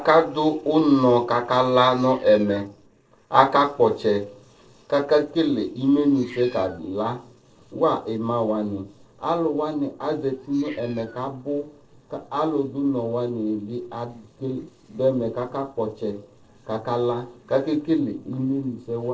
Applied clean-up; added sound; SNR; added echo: neural separator model SepFormer DNS4.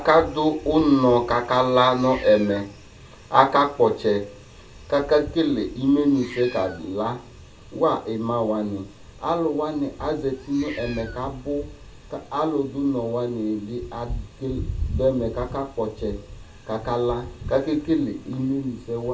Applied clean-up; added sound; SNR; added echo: none; Meow; 20 dB; reverberation time 0.2 s.